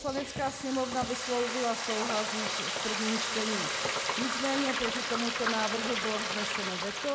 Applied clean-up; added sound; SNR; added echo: none; Frying (food); 0 dB; none.